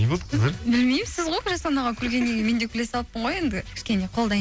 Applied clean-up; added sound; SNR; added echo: none; none; none; none.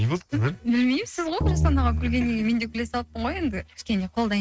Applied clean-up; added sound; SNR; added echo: neural mask model RNNoise.